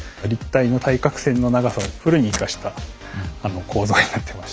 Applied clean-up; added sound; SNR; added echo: none; Packing tape, duct tape; 15 dB; none.